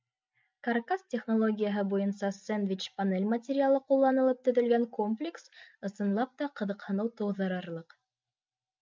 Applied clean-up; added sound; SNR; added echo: none; none; none; none.